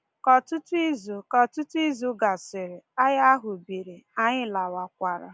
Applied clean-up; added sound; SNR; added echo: none; none; none; none.